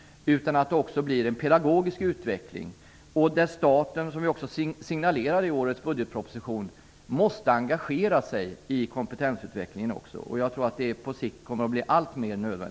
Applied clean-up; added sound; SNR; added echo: none; none; none; none.